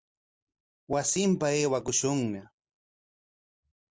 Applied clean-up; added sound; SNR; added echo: none; none; none; none.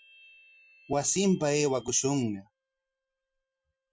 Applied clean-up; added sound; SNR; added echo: classical method Wiener filter.